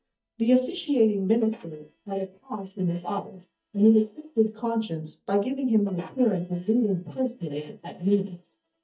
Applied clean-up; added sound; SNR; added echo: neural mask model DeepFilterNet 3.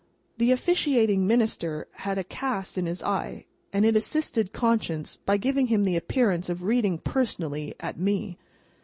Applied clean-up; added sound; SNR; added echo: none; none; none; none.